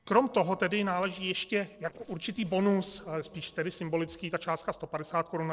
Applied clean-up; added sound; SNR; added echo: neural separator model SepFormer DNS4.